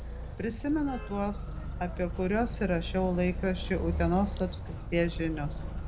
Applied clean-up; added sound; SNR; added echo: none; Motor vehicle (road); 5 dB; none.